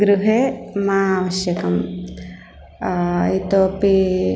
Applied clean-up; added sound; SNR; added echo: none; none; none; none.